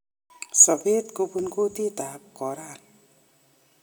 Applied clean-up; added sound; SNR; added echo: none; none; none; reverberation time 0.4 s.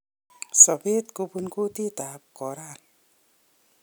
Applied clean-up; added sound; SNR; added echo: none; none; none; none.